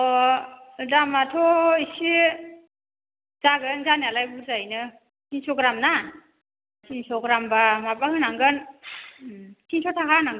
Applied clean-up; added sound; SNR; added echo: none; none; none; none.